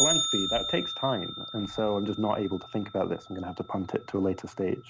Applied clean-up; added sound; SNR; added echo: none; Bell; 3 dB; none.